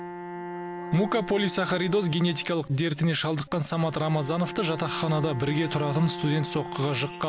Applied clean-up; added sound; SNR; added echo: none; Bowed string instrument; 11 dB; none.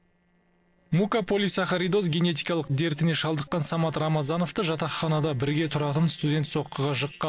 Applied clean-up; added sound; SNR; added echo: neural separator model SepFormer DNS4.